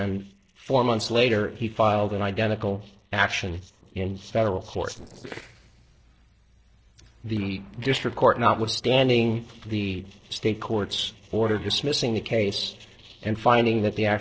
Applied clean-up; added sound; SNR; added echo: neural separator model SepFormer DNS4.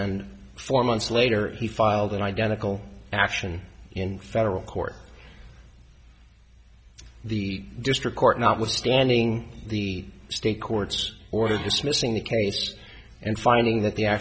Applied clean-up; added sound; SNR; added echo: none; none; none; none.